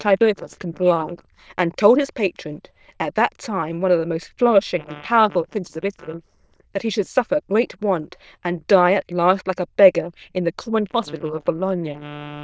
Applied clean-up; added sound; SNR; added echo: neural diffusion model UNIVERSE++.